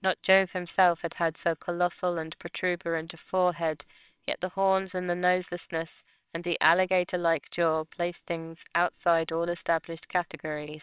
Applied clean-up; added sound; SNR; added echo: neural separator model SepFormer WHAMR!.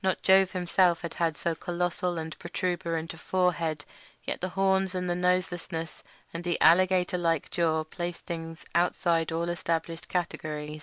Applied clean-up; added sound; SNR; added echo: none; none; none; none.